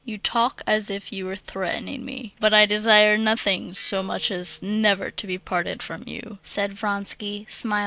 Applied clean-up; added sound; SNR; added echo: neural separator model SepFormer DNS4.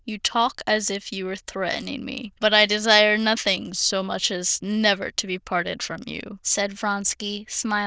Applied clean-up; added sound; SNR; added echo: neural diffusion model UNIVERSE++.